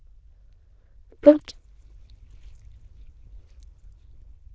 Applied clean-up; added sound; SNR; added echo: neural diffusion model UNIVERSE++.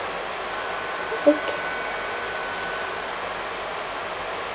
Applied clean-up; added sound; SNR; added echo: none; Bell; 9 dB; none.